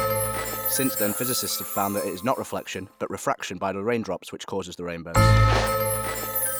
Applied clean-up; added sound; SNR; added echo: none; Bell; -4 dB; none.